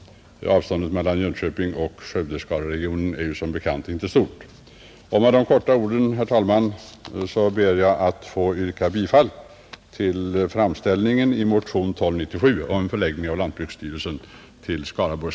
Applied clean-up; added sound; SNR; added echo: none; none; none; none.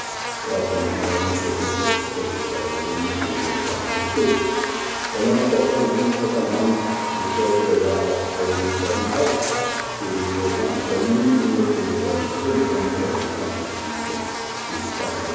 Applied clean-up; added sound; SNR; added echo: none; Buzz; 4 dB; reverberation time 2.2 s.